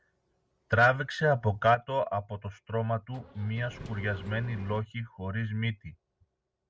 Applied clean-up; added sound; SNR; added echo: none; Engine; 15 dB; none.